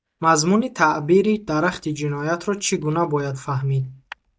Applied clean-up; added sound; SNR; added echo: neural mask model DeepFilterNet 3.